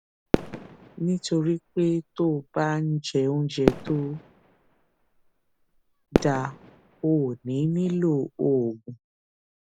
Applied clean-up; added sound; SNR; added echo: none; Fireworks; 5 dB; none.